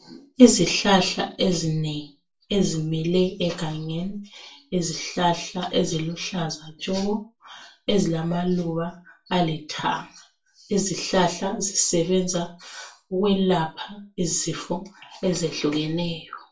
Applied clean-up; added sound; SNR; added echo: none; none; none; reverberation time 0.3 s.